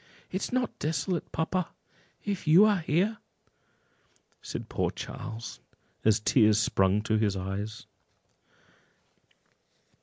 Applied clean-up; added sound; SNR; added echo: none; none; none; none.